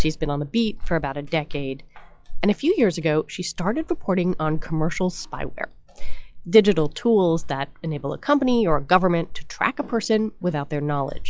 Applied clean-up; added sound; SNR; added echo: classical method log-MMSE.